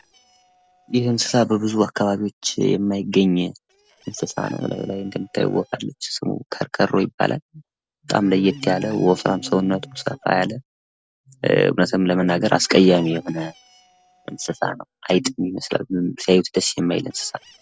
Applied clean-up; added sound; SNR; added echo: neural separator model SepFormer DNS4.